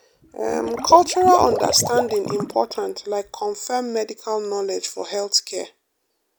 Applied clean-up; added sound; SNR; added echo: none; Water / Liquid; 8 dB; none.